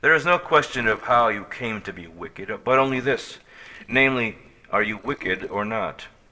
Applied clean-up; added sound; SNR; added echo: neural separator model SepFormer DNS4.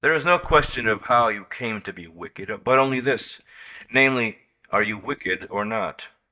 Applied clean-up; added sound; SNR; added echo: neural mask model DeepFilterNet 3.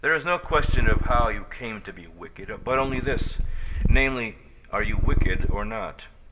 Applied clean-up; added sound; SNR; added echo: none; Purr; -3 dB; reverberation time 1.1 s.